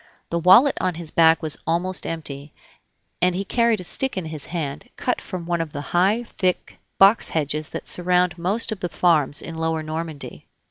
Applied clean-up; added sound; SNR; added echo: none; none; none; none.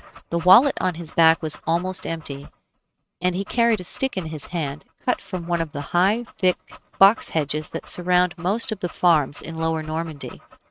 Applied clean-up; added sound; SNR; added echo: neural mask model RNNoise.